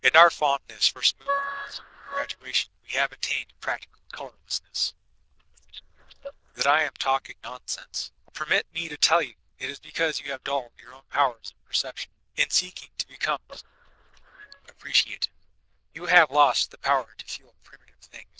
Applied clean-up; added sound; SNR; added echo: neural diffusion model UNIVERSE++.